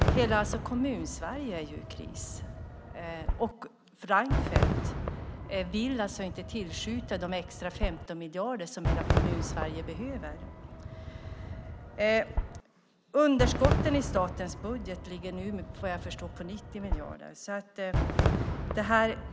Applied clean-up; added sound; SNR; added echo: none; Fireworks; 0 dB; none.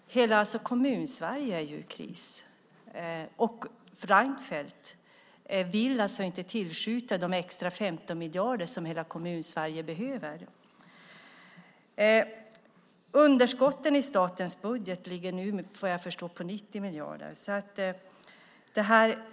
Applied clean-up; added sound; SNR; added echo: none; none; none; none.